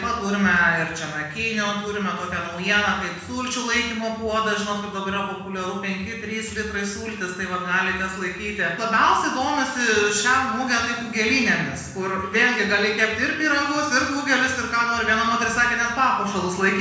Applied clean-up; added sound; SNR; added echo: none; none; none; reverberation time 1.0 s.